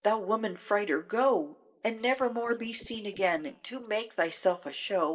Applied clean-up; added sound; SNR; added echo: neural separator model SepFormer DNS4.